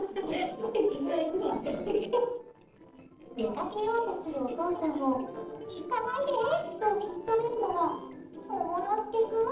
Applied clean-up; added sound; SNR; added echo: neural separator model SepFormer DNS4.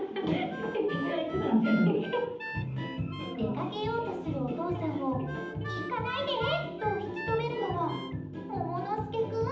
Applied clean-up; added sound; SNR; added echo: none; Harmonica; 11 dB; reverberation time 0.8 s.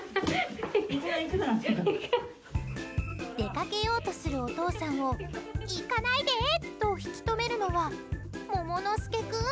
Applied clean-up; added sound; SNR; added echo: none; none; none; none.